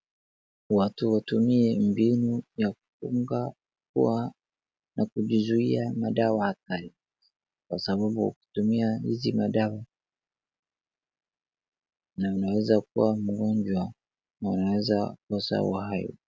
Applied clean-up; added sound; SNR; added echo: none; none; none; none.